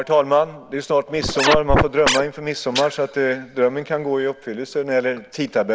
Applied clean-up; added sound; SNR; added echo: none; Scratching (performance technique); -1 dB; none.